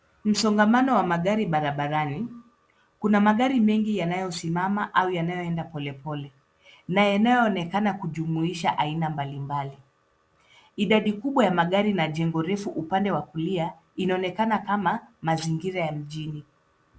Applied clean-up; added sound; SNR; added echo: none; none; none; none.